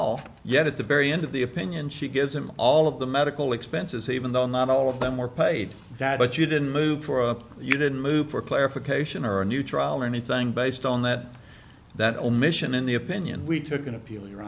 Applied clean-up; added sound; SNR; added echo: none; Finger snapping; 5 dB; none.